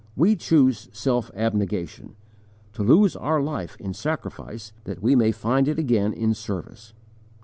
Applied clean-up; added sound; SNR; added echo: none; none; none; none.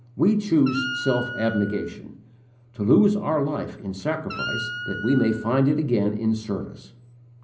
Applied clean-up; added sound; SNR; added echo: none; Wind instrument, woodwind instrument; 9 dB; reverberation time 0.5 s.